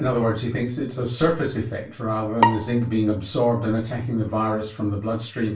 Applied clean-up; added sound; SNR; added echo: none; Bowed string instrument; 4 dB; reverberation time 0.3 s.